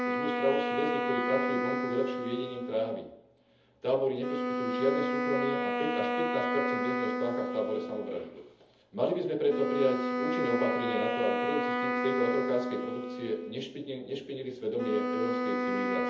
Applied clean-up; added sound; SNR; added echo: none; Wind instrument, woodwind instrument; 0 dB; reverberation time 0.7 s.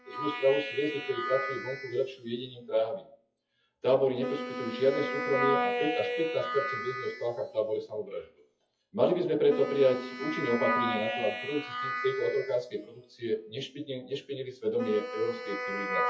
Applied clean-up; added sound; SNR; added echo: classical method WPE with log-MMSE.